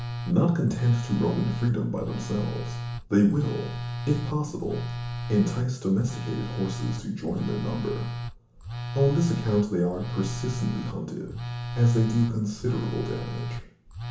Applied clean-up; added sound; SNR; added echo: none; Telephone; 7 dB; reverberation time 0.8 s.